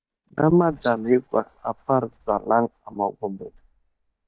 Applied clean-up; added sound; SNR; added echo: neural mask model DeepFilterNet 3.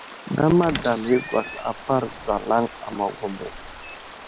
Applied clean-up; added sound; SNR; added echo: none; Stream + Squeak; 12 dB; none.